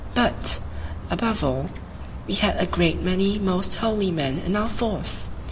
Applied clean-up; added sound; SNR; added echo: none; Chirp, tweet; 10 dB; none.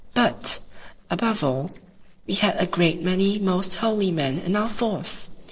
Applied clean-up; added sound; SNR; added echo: neural separator model SepFormer DNS4.